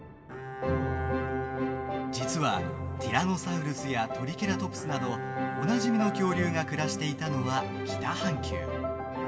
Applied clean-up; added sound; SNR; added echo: none; Bowed string instrument; 9 dB; reverberation time 1.1 s.